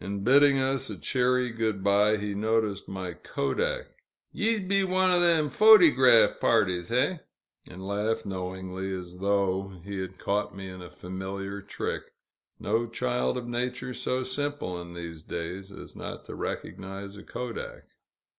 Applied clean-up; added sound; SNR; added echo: none; none; none; none.